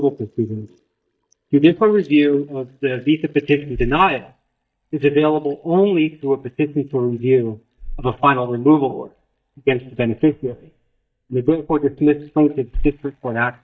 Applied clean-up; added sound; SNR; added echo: neural mask model DeepFilterNet 3.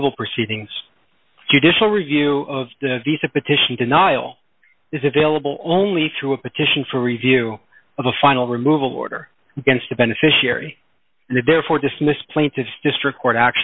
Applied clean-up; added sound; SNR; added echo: none; none; none; none.